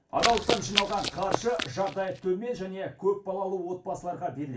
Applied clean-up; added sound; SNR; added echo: none; Run; 2 dB; reverberation time 0.2 s.